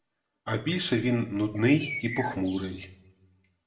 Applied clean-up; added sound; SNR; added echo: none; Bird; 11 dB; reverberation time 0.6 s.